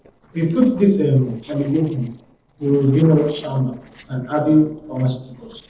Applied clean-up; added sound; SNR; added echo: neural separator model SepFormer DNS4.